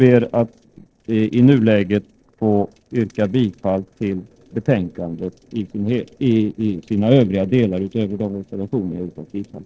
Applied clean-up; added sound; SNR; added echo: neural separator model SepFormer DNS4.